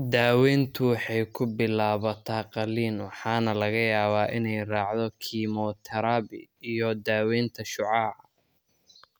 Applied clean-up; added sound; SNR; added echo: none; none; none; none.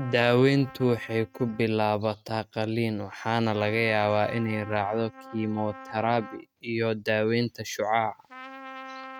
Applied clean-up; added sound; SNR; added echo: neural mask model RNNoise.